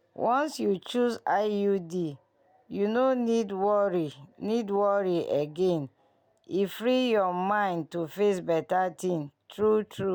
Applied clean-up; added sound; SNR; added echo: none; none; none; none.